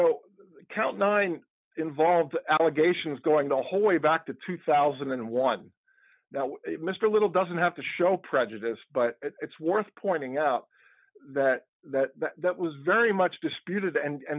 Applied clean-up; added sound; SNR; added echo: none; none; none; none.